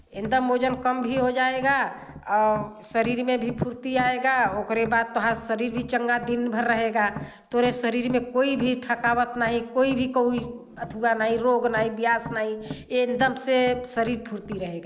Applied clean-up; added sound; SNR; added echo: none; Tap; 16 dB; none.